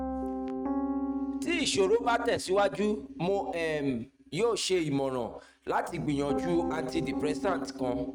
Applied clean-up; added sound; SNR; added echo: neural mask model RNNoise.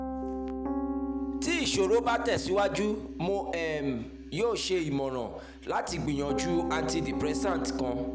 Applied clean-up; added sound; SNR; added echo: none; Piano; 4 dB; none.